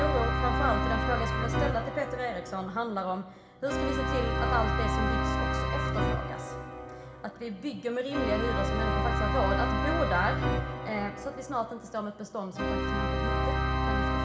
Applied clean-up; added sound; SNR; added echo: none; Organ; -4 dB; reverberation time 1.2 s.